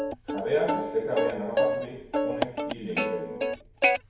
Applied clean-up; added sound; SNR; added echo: none; Plucked string instrument; -3 dB; reverberation time 2.0 s.